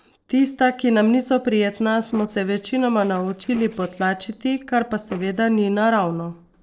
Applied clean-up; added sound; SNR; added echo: neural separator model SepFormer DNS4.